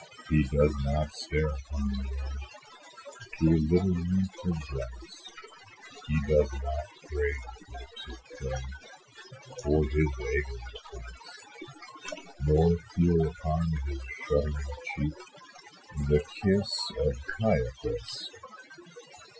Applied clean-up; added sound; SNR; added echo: classical method Wiener filter.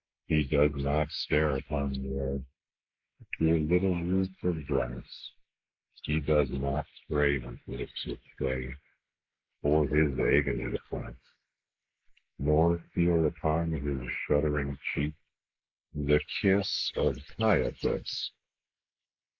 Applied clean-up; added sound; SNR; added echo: neural mask model Resemble Enhance denoiser.